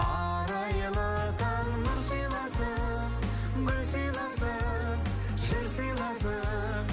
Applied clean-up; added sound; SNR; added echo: none; none; none; none.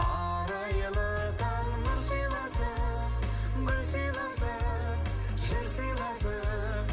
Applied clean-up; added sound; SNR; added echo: none; none; none; reverberation time 1.3 s.